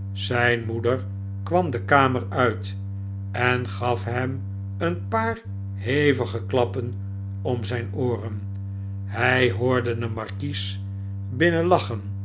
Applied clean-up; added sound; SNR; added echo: none; Organ; 6 dB; none.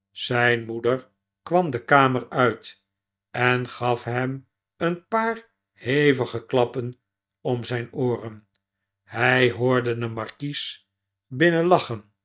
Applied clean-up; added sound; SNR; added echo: neural mask model DeepFilterNet 3.